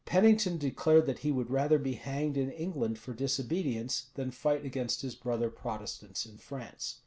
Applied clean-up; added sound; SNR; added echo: none; none; none; none.